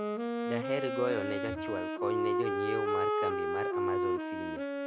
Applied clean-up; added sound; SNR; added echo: none; Wind instrument, woodwind instrument; -5 dB; none.